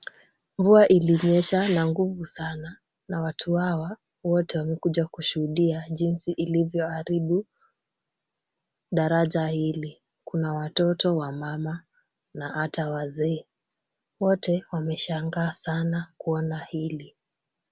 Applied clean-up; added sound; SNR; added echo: none; none; none; none.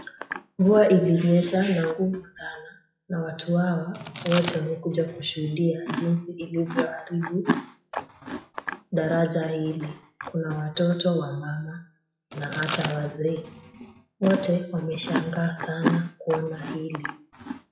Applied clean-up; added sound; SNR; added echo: classical method WPE with log-MMSE.